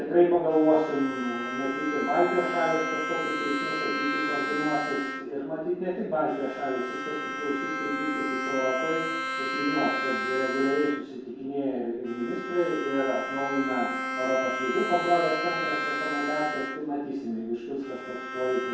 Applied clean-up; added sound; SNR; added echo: none; Bowed string instrument; 4 dB; reverberation time 0.7 s.